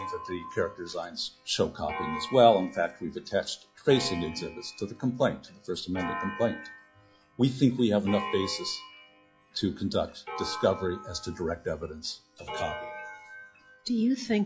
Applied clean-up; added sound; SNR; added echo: classical method log-MMSE.